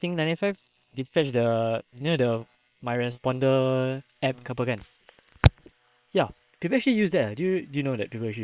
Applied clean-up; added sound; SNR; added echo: neural separator model SepFormer WHAM!.